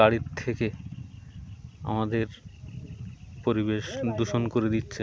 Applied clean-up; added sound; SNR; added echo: none; none; none; none.